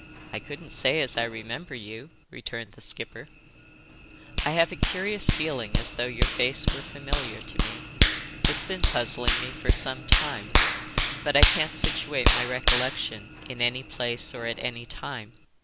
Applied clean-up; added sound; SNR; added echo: none; Hands; -4 dB; none.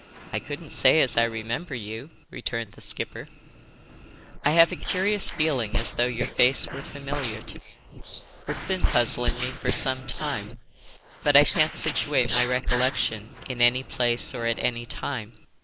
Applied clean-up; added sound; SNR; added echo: neural mask model Resemble Enhance denoiser.